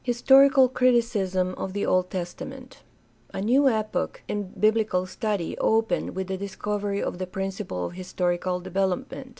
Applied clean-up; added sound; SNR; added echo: none; none; none; none.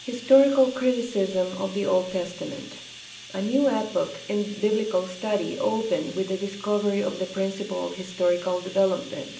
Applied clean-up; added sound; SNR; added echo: none; Bathtub (filling or washing); 17 dB; reverberation time 0.5 s.